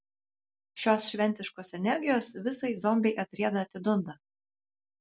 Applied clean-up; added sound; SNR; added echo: none; none; none; none.